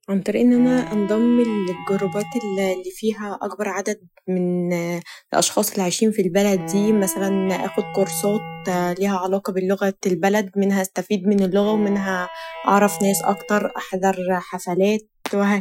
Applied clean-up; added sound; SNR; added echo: classical method Wiener filter.